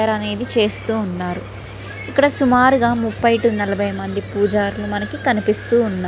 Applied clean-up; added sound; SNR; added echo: none; none; none; none.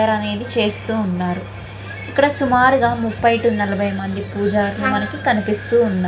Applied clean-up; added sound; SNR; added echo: none; Trumpet; 9 dB; reverberation time 0.5 s.